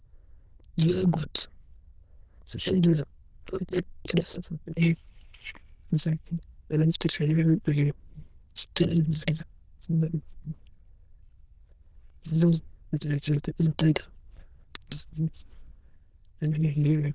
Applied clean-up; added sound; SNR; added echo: neural diffusion model UNIVERSE++.